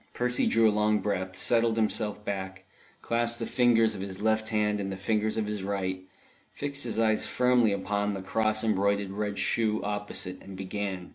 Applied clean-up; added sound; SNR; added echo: none; none; none; none.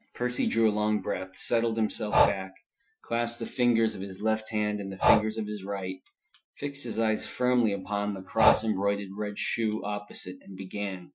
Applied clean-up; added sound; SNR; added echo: classical method Wiener filter.